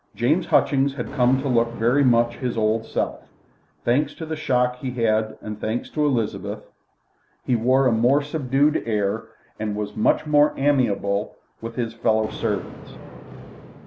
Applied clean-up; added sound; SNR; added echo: none; Thunder; 20 dB; none.